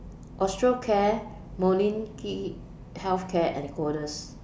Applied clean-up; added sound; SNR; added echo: none; none; none; none.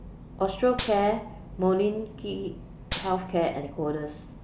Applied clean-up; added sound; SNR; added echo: none; Gunshot, gunfire; 6 dB; none.